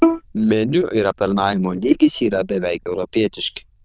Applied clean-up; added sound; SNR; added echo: neural diffusion model UNIVERSE++.